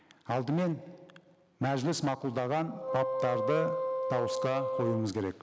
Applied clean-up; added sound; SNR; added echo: none; Wind instrument, woodwind instrument; 2 dB; none.